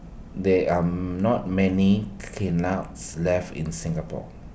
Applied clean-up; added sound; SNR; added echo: none; none; none; none.